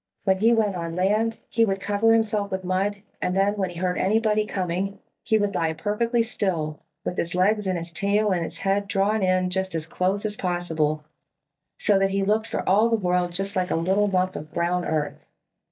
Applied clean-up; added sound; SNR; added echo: neural mask model DeepFilterNet 3.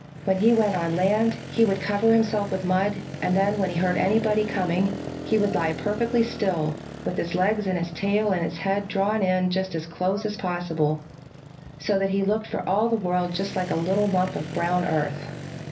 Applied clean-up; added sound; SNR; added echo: none; Motorcycle; 11 dB; reverberation time 0.3 s.